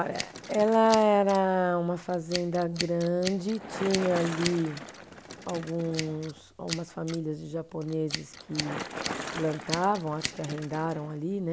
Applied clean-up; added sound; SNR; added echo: none; Scissors + Bicycle; 10 dB; none.